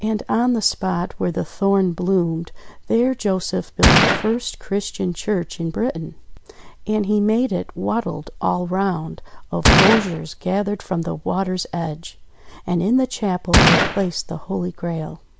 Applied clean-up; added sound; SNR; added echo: none; Gunshot, gunfire; -4 dB; none.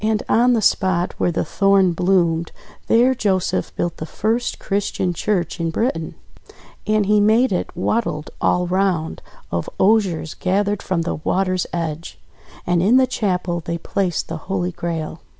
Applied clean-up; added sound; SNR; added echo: none; none; none; none.